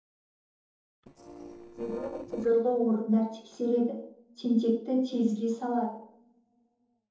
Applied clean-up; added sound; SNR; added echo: neural separator model SepFormer DNS4.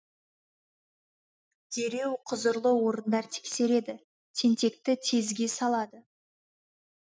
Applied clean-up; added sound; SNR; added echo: none; none; none; none.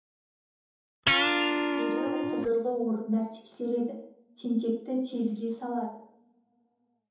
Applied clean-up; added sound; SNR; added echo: none; Electric guitar; -4 dB; reverberation time 2.8 s.